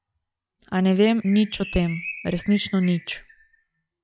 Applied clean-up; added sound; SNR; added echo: classical method log-MMSE.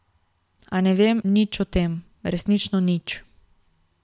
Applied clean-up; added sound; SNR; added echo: none; none; none; none.